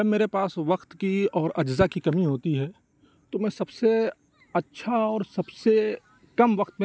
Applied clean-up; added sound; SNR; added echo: none; none; none; none.